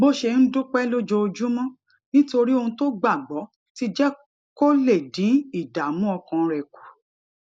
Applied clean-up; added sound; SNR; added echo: none; none; none; none.